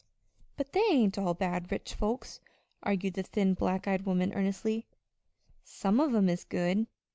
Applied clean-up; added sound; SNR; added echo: none; none; none; none.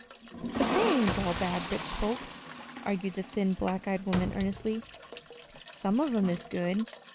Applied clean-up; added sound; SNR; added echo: none; Slam + Toilet flush; 5 dB; none.